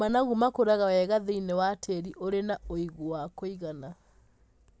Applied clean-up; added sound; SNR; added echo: none; none; none; none.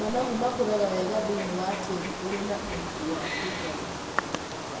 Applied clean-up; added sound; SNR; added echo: none; Wild animals; 3 dB; reverberation time 2.2 s.